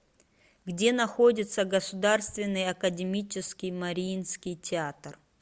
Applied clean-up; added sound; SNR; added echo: none; none; none; none.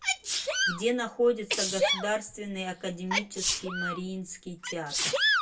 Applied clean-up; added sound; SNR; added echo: none; Sneeze; -2 dB; reverberation time 0.2 s.